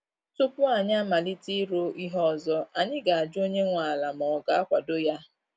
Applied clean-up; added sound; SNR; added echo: none; none; none; none.